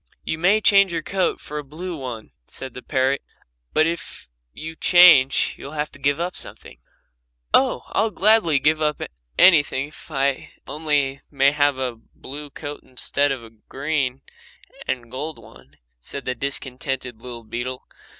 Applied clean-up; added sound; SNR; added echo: none; none; none; none.